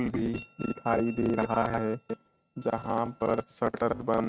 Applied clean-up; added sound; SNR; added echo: neural mask model RNNoise.